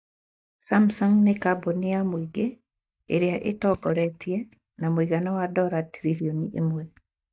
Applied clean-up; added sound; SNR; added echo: neural mask model DeepFilterNet 3.